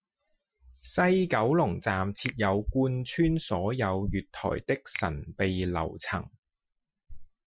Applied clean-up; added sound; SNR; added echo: classical method Wiener filter.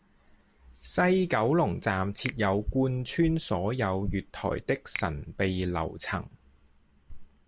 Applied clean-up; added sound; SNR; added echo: none; Finger snapping; 18 dB; none.